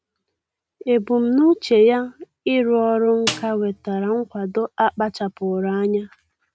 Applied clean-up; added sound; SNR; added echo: none; Snare drum; 12 dB; none.